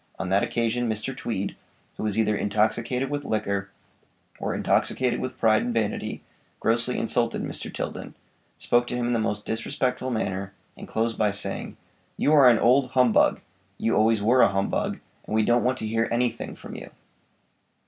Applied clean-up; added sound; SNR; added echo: none; none; none; none.